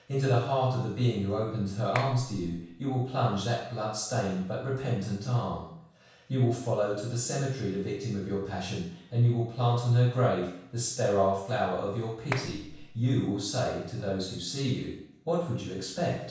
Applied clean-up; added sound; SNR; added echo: none; Clapping; 11 dB; reverberation time 0.7 s.